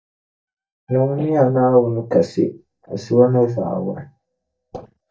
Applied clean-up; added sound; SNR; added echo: neural mask model DeepFilterNet 3.